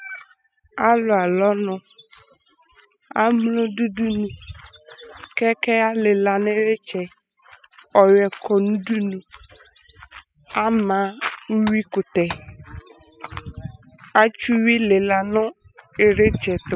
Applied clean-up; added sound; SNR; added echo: classical method spectral subtraction.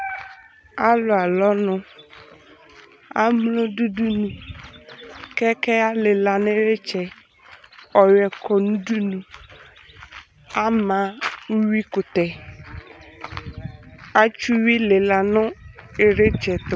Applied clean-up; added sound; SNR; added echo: none; none; none; none.